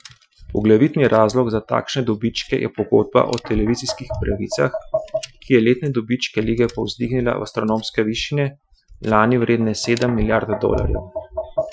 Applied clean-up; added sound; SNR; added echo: classical method Wiener filter.